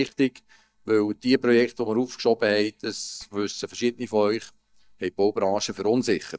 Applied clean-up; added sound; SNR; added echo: neural mask model DeepFilterNet 3.